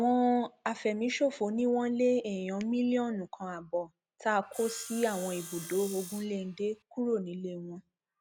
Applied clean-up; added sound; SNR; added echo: none; Sawing; 14 dB; none.